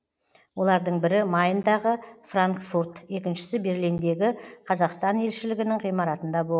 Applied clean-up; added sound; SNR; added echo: none; none; none; none.